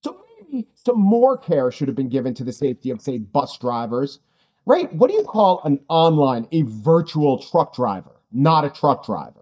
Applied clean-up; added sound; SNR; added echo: neural mask model DeepFilterNet 3.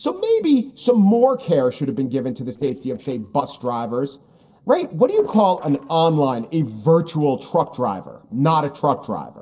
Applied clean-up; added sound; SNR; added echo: neural separator model SepFormer DNS4.